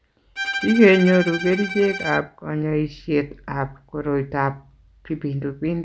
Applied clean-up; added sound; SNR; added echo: none; Bowed string instrument; 9 dB; none.